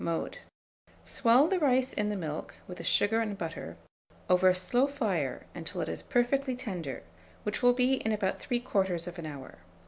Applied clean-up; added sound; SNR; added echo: none; none; none; none.